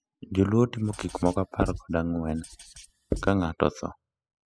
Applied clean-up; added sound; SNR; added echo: classical method spectral subtraction.